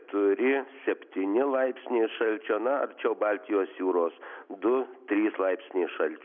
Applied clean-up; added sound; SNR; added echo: none; none; none; none.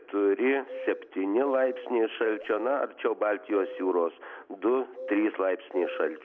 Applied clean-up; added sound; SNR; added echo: none; Bird vocalization, bird call, bird song; 14 dB; none.